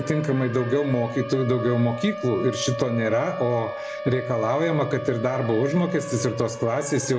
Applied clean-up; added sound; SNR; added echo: none; Siren; 9 dB; none.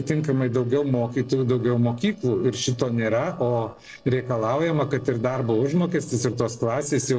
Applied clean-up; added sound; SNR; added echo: neural separator model SepFormer DNS4.